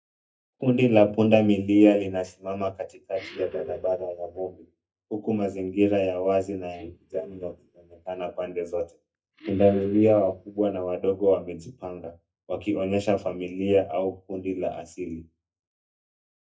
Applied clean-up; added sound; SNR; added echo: neural mask model DeepFilterNet 3.